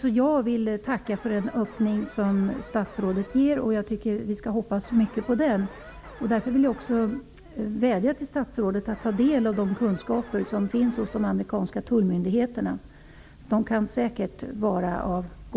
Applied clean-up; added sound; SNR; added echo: none; Alarm; 19 dB; none.